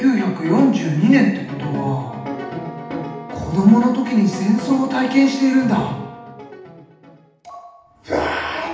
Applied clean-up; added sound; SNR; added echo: none; Wind instrument, woodwind instrument; 20 dB; reverberation time 0.8 s.